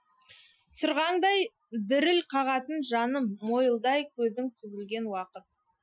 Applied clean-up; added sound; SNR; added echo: classical method Wiener filter.